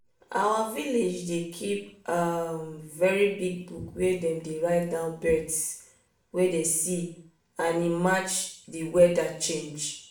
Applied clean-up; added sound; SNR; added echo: none; none; none; reverberation time 0.5 s.